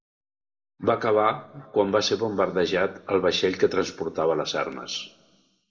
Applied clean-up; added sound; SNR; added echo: none; none; none; reverberation time 1.6 s.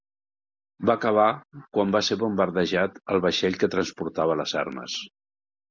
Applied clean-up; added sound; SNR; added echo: none; none; none; none.